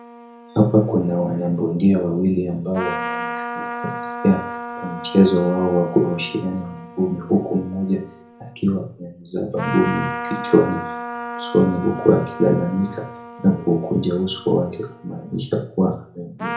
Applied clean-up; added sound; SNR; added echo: none; Trumpet; 11 dB; reverberation time 0.5 s.